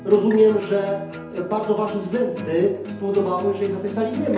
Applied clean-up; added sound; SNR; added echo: none; Acoustic guitar; 13 dB; reverberation time 2.2 s.